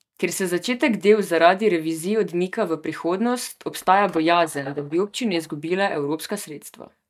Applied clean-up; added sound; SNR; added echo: neural mask model DeepFilterNet 3.